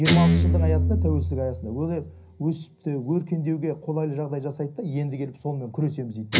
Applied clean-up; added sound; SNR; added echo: none; Guitar; -1 dB; reverberation time 0.5 s.